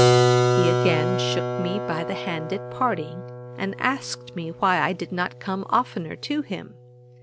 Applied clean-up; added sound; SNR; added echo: none; Keyboard (musical); -2 dB; none.